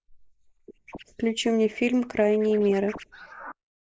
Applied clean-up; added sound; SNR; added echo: neural mask model Resemble Enhance denoiser.